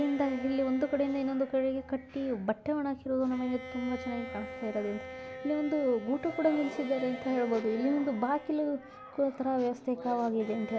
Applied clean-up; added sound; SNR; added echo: none; Bowed string instrument; 15 dB; none.